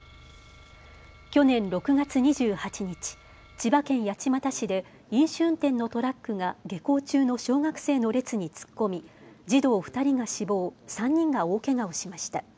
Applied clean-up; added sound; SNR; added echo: none; none; none; none.